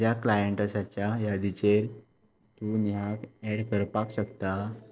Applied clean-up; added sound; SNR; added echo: neural separator model SepFormer DNS4.